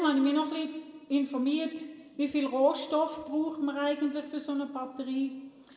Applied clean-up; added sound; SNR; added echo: none; none; none; reverberation time 1.2 s.